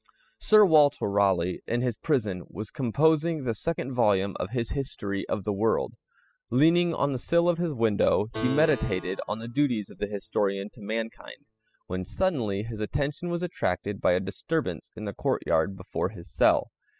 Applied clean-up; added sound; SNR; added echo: classical method spectral subtraction.